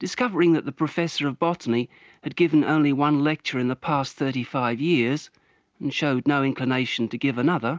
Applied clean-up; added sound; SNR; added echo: none; none; none; none.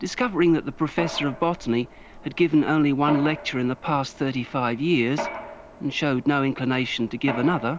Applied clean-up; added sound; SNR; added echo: none; Mechanisms; 14 dB; none.